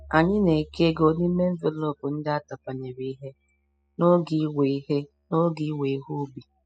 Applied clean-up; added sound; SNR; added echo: classical method spectral subtraction.